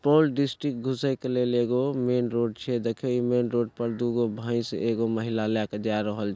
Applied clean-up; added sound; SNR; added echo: none; none; none; none.